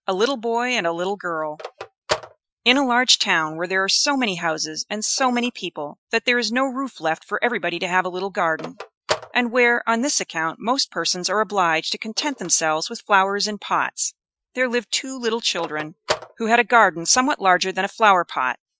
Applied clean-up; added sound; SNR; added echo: classical method Wiener filter.